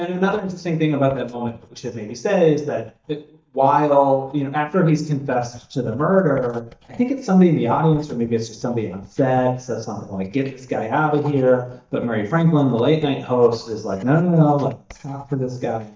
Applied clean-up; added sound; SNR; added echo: neural mask model DeepFilterNet 3.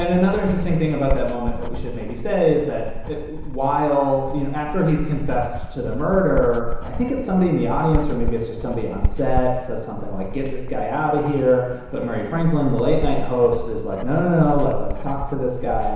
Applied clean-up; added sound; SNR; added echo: none; Writing; 3 dB; reverberation time 1.0 s.